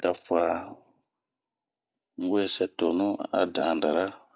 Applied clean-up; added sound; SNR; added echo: none; none; none; none.